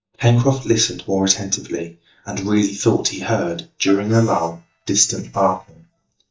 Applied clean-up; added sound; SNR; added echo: neural mask model DeepFilterNet 3.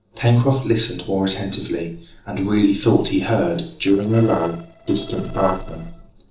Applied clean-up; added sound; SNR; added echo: neural separator model SepFormer DNS4.